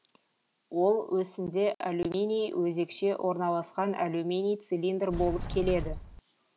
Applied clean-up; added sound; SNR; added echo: none; Sliding door; 6 dB; none.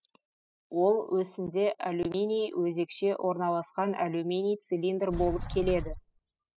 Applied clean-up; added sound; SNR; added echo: classical method spectral subtraction.